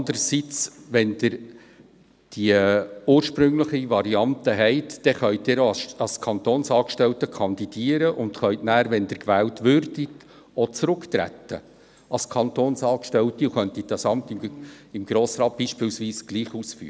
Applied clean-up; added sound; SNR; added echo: none; none; none; none.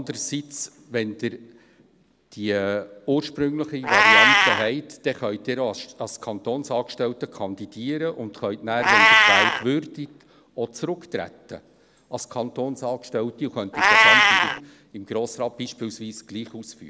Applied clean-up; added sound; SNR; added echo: none; Meow; -4 dB; none.